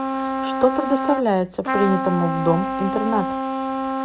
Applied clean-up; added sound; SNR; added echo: none; Trumpet; 2 dB; none.